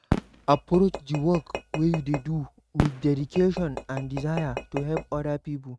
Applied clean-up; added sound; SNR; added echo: neural mask model RNNoise.